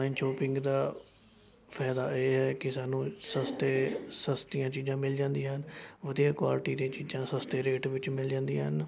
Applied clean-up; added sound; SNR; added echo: none; none; none; none.